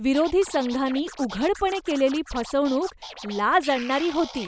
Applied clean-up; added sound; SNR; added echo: none; Scratching (performance technique); 16 dB; none.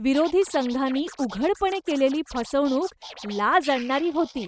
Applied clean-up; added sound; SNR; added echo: neural mask model RNNoise.